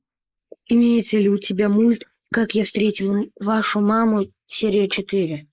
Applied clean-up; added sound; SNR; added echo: neural mask model Resemble Enhance denoiser.